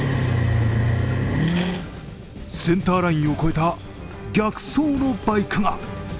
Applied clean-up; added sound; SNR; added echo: none; none; none; none.